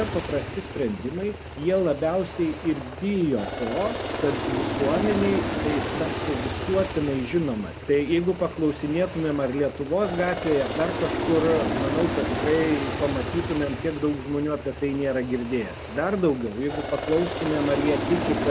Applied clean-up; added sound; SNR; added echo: none; Aircraft; 5 dB; none.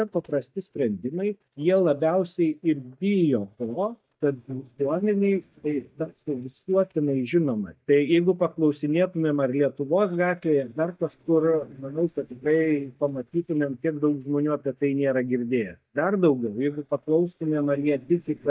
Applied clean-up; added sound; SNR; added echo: neural mask model DeepFilterNet 3.